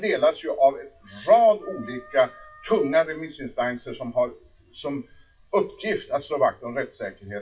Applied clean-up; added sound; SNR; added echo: classical method WPE with log-MMSE.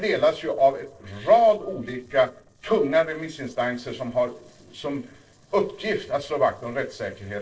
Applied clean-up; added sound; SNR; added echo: neural separator model SepFormer DNS4.